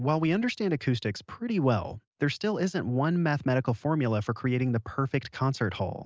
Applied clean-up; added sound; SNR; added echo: none; none; none; none.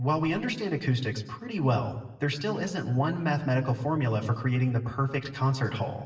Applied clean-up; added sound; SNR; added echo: none; none; none; reverberation time 1.0 s.